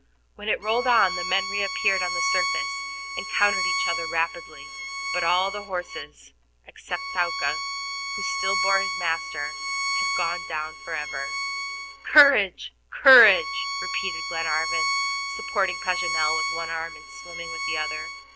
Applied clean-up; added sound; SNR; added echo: none; Bowed string instrument; 3 dB; none.